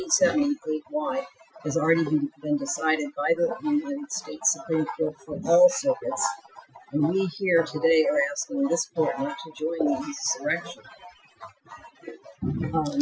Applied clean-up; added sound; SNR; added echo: classical method Wiener filter.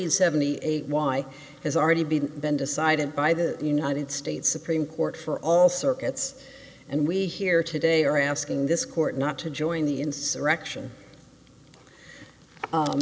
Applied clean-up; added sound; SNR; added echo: none; none; none; none.